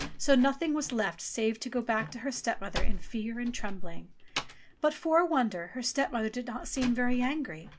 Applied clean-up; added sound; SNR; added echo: none; Slam; 3 dB; none.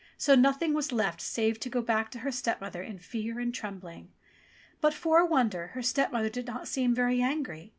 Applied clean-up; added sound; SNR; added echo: none; none; none; none.